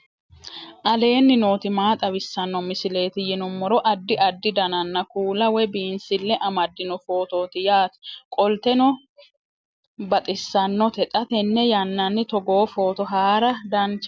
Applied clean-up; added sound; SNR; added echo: none; none; none; none.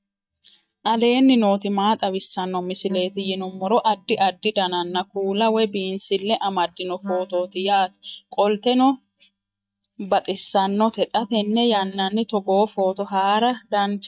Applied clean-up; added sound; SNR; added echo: neural mask model DeepFilterNet 3.